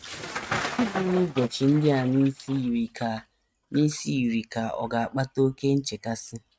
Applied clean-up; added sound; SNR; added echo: neural mask model RNNoise.